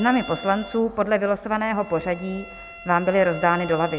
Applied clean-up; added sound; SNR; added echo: none; Bowed string instrument; 17 dB; none.